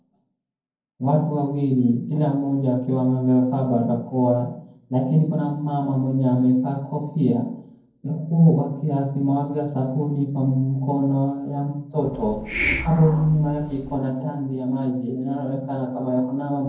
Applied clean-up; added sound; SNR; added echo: neural separator model SepFormer DNS4.